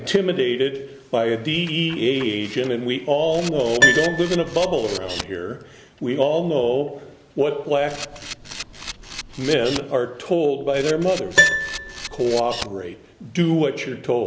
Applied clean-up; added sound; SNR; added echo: none; Piano + Camera; 6 dB; none.